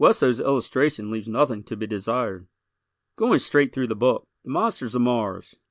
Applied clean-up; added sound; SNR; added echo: none; none; none; none.